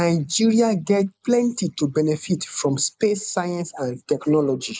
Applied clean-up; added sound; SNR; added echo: neural mask model Resemble Enhance denoiser.